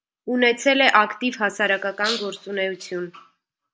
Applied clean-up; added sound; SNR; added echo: none; none; none; none.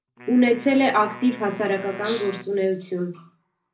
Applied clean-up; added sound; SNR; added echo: none; Wind instrument, woodwind instrument; 18 dB; reverberation time 0.4 s.